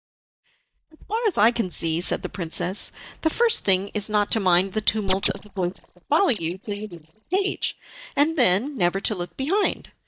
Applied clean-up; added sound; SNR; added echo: neural mask model DeepFilterNet 3.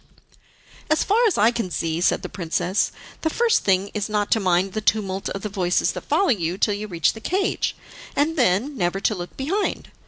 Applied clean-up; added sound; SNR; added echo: none; none; none; none.